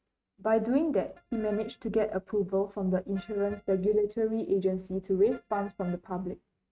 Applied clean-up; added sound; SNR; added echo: neural mask model RNNoise.